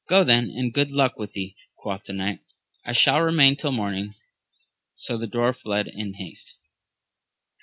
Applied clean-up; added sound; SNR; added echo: none; none; none; none.